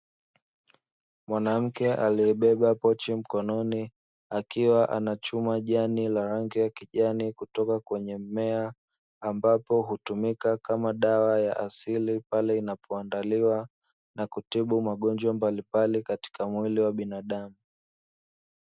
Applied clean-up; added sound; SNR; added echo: none; none; none; none.